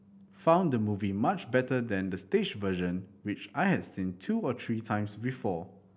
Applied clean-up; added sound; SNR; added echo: none; none; none; none.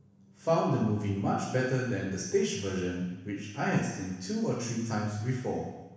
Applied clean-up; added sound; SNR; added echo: none; none; none; reverberation time 1.1 s.